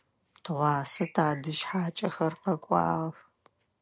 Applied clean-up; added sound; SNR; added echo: none; Bird; 20 dB; none.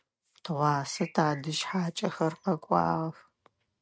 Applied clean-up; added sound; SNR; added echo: neural mask model RNNoise.